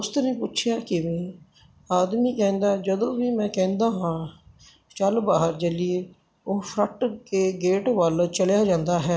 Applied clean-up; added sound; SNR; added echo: none; none; none; none.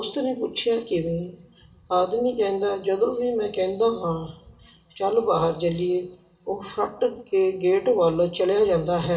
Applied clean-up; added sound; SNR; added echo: none; none; none; reverberation time 0.8 s.